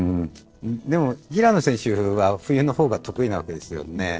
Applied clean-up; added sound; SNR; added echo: neural separator model SepFormer DNS4.